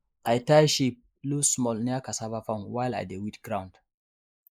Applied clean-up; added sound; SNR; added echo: neural mask model Resemble Enhance denoiser.